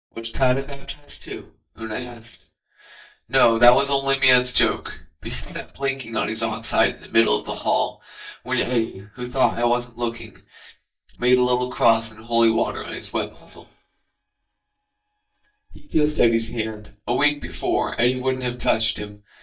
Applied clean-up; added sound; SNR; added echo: neural mask model DeepFilterNet 3.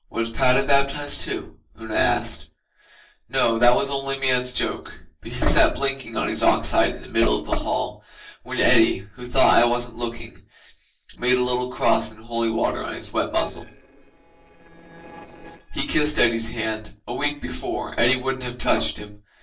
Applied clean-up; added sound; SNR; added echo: neural separator model SepFormer DNS4.